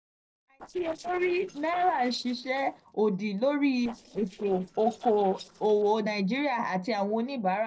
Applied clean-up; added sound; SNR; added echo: neural separator model SepFormer DNS4.